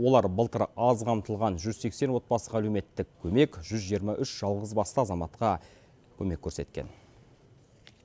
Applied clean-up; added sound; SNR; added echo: none; none; none; none.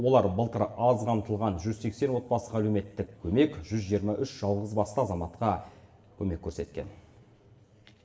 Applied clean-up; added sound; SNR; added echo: none; none; none; reverberation time 1.9 s.